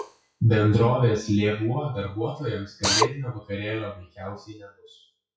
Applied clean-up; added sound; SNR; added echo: classical method WPE with log-MMSE.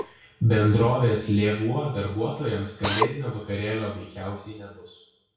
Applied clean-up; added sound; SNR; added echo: none; Drill; 9 dB; reverberation time 0.6 s.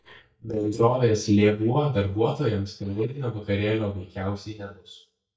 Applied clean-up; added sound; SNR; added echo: neural mask model DeepFilterNet 3.